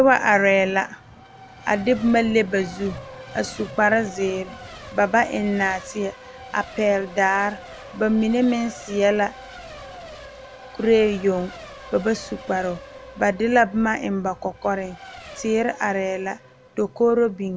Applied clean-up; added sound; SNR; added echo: none; Race car, auto racing / Accelerating, revving, vroom / Mechanisms; 18 dB; none.